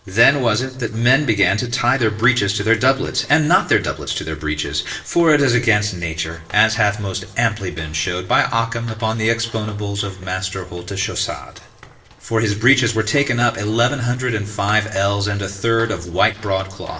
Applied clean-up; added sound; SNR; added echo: neural separator model SepFormer DNS4.